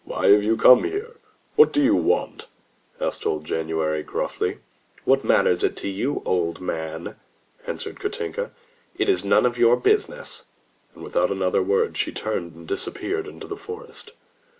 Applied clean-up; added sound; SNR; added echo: none; none; none; none.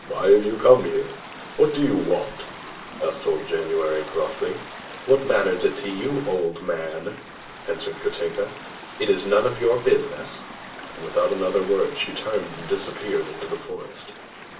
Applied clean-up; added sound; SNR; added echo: none; Stream / Ocean; 14 dB; reverberation time 0.3 s.